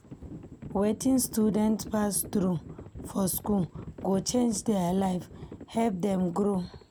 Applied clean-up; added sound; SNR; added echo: none; Livestock, farm animals, working animals; 14 dB; none.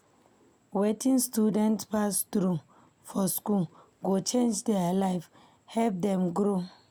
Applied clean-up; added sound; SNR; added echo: none; none; none; none.